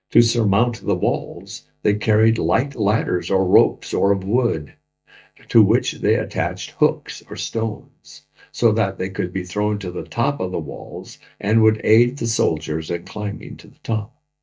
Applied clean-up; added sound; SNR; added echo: neural mask model DeepFilterNet 3.